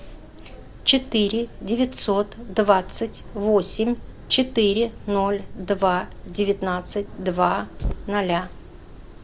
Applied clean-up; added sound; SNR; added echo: none; Fire; 13 dB; none.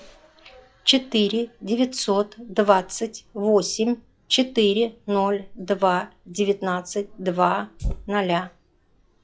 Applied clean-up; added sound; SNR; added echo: classical method log-MMSE.